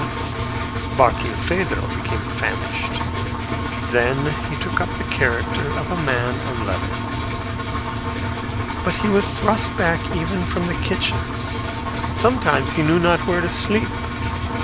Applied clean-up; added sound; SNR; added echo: none; Engine; 1 dB; none.